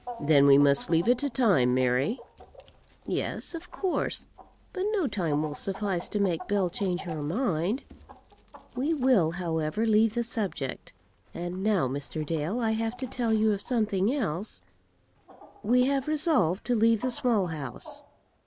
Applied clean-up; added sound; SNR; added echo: none; Chicken, rooster; 20 dB; none.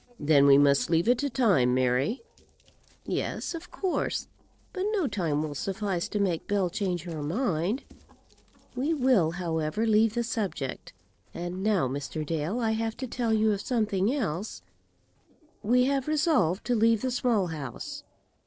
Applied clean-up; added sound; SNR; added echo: neural separator model SepFormer DNS4.